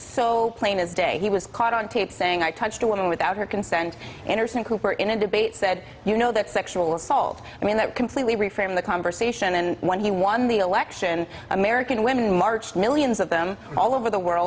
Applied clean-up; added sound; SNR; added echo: none; none; none; none.